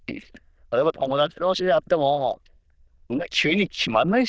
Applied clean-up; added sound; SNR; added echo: neural diffusion model UNIVERSE++.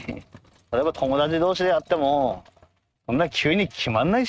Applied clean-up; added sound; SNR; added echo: neural mask model RNNoise.